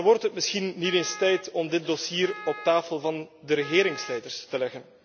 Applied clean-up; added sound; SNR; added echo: none; Wind instrument, woodwind instrument; 16 dB; none.